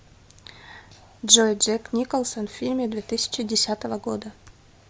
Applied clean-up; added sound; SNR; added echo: none; none; none; none.